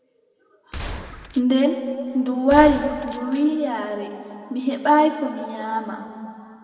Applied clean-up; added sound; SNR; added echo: none; Gunshot, gunfire; 14 dB; reverberation time 2.3 s.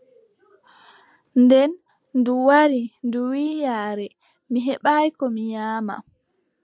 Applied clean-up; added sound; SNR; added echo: none; none; none; none.